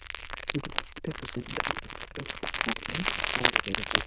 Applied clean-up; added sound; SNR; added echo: neural diffusion model UNIVERSE++.